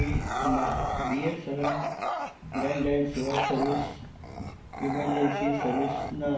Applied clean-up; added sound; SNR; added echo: none; Bark / Growling; 1 dB; reverberation time 0.6 s.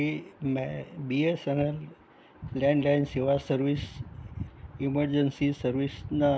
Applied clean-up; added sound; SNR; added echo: none; none; none; none.